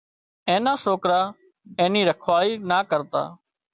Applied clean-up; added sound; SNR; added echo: none; none; none; none.